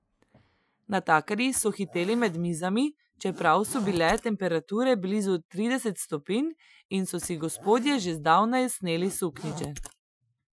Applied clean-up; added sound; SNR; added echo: classical method Wiener filter.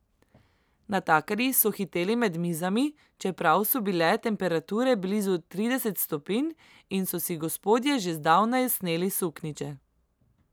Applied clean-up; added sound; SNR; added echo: none; none; none; none.